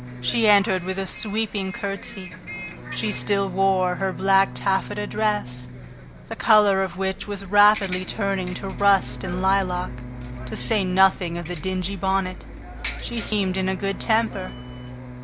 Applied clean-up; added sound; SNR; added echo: none; Bus + Bowed string instrument; 11 dB; none.